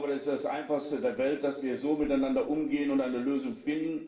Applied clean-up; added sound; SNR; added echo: neural separator model SepFormer DNS4.